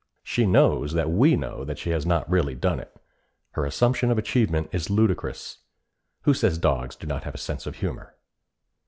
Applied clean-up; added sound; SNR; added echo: none; none; none; none.